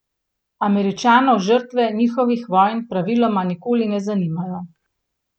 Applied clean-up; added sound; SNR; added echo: none; none; none; none.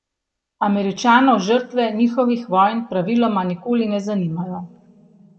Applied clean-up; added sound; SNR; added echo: none; none; none; reverberation time 0.9 s.